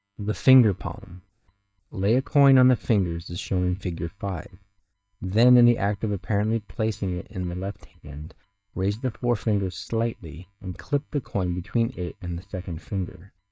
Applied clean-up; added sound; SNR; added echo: neural mask model DeepFilterNet 3.